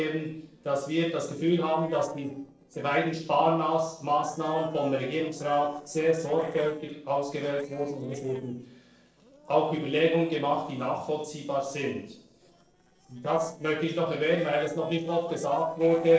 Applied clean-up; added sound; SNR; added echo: neural separator model SepFormer DNS4.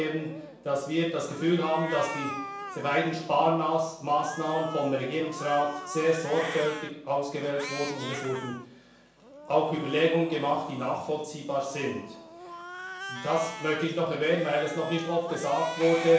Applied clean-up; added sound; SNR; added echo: none; Cat; 12 dB; reverberation time 0.6 s.